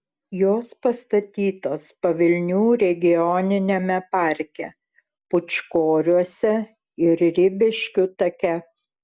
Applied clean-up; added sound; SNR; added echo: none; none; none; none.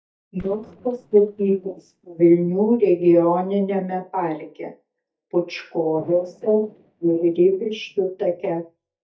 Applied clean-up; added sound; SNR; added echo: neural mask model DeepFilterNet 3.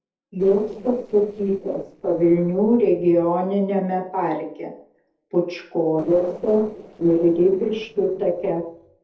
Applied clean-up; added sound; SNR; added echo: neural separator model SepFormer DNS4.